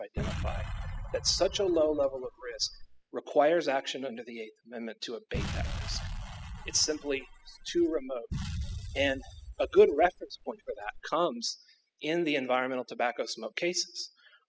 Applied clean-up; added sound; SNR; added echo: classical method spectral subtraction.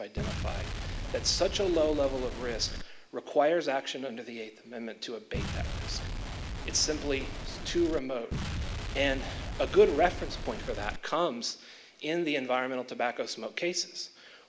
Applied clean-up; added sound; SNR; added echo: none; Explosion; 5 dB; none.